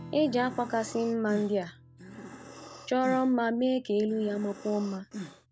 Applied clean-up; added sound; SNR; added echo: none; Strum + Breathing; 15 dB; none.